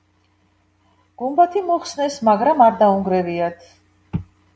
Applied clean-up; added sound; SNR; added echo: none; none; none; none.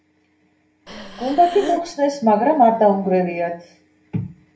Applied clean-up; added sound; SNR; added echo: none; Breathing; 12 dB; reverberation time 0.3 s.